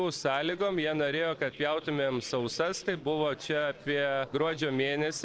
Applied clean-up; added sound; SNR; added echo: neural separator model SepFormer DNS4.